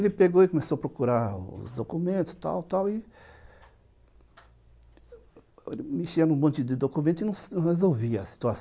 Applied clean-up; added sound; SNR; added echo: none; none; none; none.